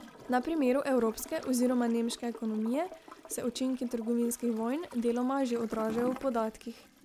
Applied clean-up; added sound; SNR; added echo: none; Toilet flush / Gurgling; 17 dB; none.